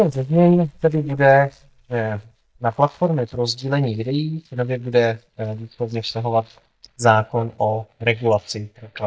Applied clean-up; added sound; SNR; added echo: neural mask model DeepFilterNet 3.